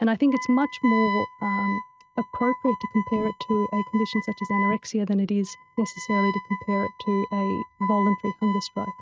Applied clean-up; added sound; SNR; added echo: neural mask model RNNoise.